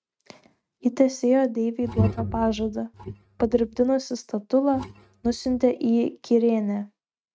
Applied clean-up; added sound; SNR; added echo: neural mask model RNNoise.